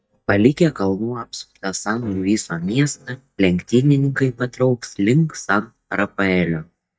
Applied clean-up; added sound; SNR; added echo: neural mask model DeepFilterNet 3.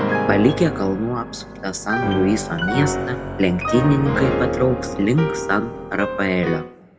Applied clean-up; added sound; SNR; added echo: none; Piano; 3 dB; reverberation time 1.1 s.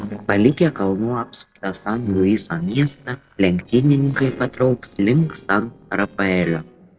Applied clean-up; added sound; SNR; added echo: neural separator model SepFormer DNS4.